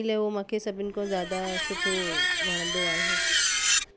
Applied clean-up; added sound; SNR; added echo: none; Screech; -4 dB; none.